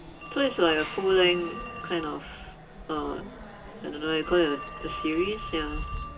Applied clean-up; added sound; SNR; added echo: none; Telephone; 10 dB; reverberation time 0.2 s.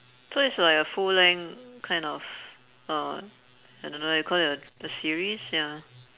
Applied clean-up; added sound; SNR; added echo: none; none; none; none.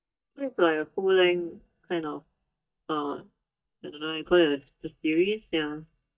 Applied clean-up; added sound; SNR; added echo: neural mask model DeepFilterNet 3.